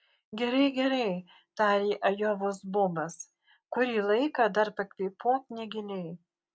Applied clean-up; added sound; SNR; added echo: none; none; none; none.